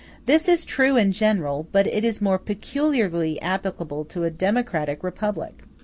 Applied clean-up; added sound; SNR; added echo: none; none; none; none.